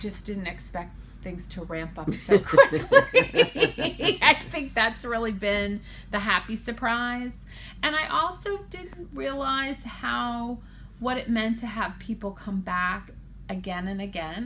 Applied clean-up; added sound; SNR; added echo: none; none; none; none.